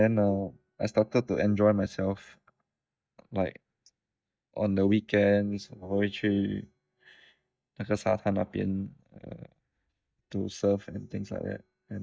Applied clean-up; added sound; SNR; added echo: neural mask model DeepFilterNet 3.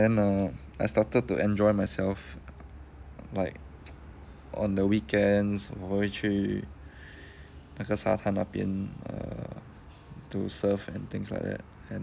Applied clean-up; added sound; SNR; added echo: none; none; none; none.